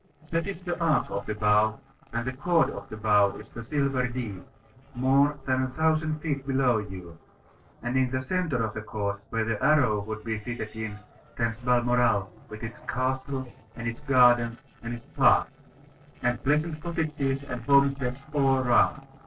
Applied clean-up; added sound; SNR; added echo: neural separator model SepFormer DNS4.